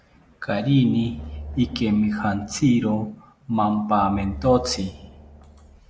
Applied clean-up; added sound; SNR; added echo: none; Drum; 15 dB; none.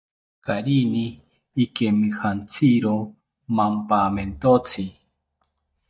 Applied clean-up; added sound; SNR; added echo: neural mask model DeepFilterNet 3.